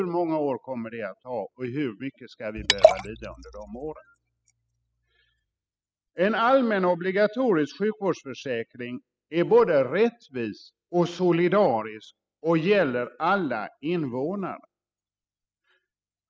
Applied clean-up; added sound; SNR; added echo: classical method spectral subtraction.